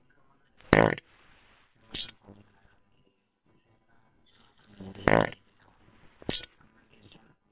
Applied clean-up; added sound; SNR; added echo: neural separator model SepFormer WHAMR!.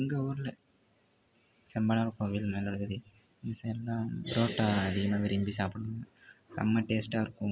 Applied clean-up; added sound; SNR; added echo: none; none; none; none.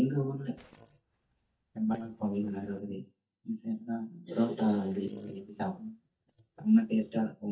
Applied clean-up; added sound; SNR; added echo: neural mask model DeepFilterNet 3.